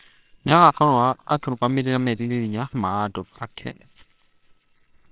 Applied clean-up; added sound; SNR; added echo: neural separator model SepFormer WHAMR!.